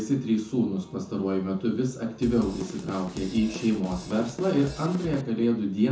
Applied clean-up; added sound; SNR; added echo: none; Drum / Drum kit; 12 dB; reverberation time 0.7 s.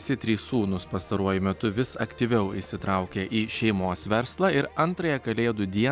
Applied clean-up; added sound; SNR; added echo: none; none; none; none.